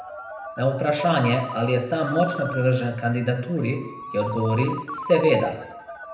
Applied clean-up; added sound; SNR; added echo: none; Ringtone; 12 dB; reverberation time 0.7 s.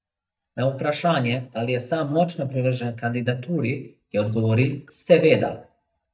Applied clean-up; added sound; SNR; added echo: neural mask model DeepFilterNet 3.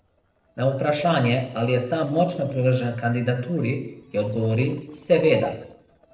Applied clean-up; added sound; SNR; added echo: neural separator model SepFormer DNS4.